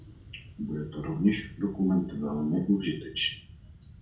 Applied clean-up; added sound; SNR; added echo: none; Fixed-wing aircraft, airplane; 18 dB; reverberation time 0.4 s.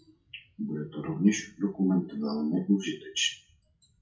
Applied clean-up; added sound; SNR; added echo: classical method WPE with log-MMSE.